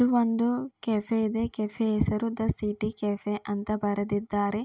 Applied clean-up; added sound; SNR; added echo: none; none; none; none.